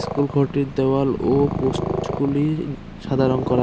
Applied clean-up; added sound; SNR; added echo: none; Purr; 6 dB; none.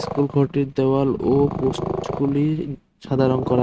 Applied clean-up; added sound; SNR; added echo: neural mask model RNNoise.